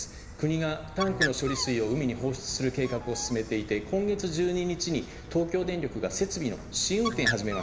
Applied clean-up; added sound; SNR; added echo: none; Bird; 9 dB; reverberation time 1.7 s.